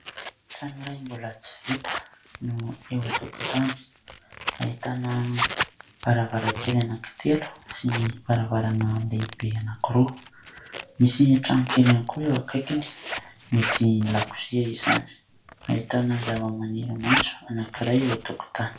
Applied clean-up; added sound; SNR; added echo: none; Zipper (clothing); 7 dB; reverberation time 0.3 s.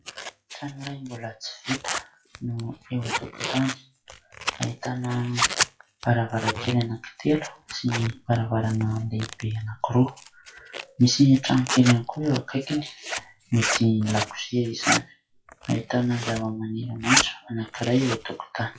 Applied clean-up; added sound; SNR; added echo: classical method WPE with log-MMSE.